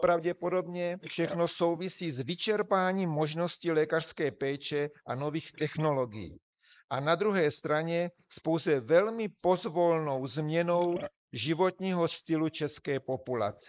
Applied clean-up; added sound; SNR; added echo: neural mask model Resemble Enhance denoiser.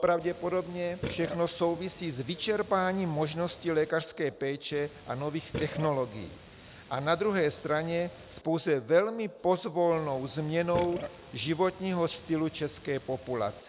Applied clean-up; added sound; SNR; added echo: none; Burping, eructation; 14 dB; none.